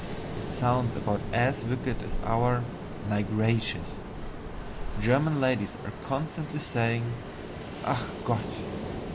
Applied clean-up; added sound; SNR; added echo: none; Ocean; 5 dB; none.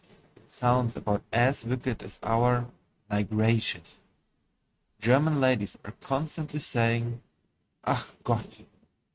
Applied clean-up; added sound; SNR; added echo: neural mask model RNNoise.